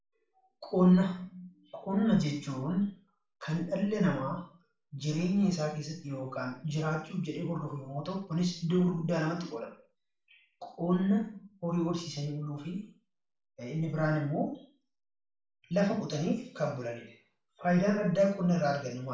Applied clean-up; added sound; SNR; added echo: none; none; none; reverberation time 0.4 s.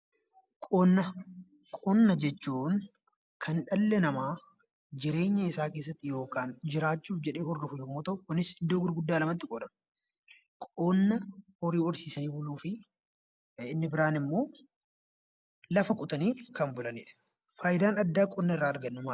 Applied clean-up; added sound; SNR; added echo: none; none; none; none.